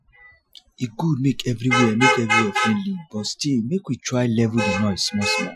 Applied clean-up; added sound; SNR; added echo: classical method Wiener filter.